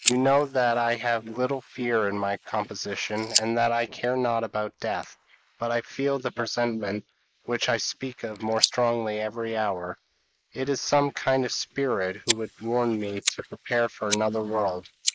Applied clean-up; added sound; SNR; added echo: neural mask model Resemble Enhance denoiser.